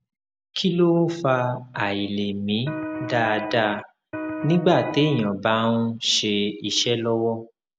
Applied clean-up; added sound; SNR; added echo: none; Electric guitar; 8 dB; none.